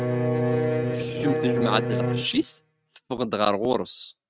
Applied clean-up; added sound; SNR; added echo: neural mask model RNNoise.